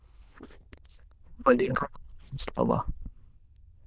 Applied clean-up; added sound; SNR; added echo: neural diffusion model UNIVERSE++.